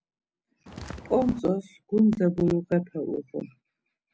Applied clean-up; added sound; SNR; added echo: none; Walk, footsteps; 14 dB; none.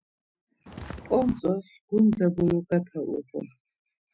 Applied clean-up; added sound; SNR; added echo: classical method Wiener filter.